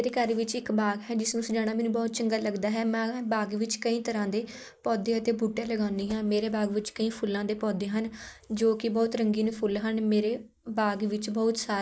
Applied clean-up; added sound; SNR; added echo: neural mask model Resemble Enhance denoiser.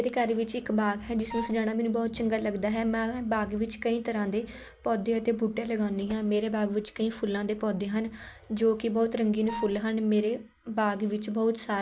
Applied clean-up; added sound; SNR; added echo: none; Wind instrument, woodwind instrument; 11 dB; none.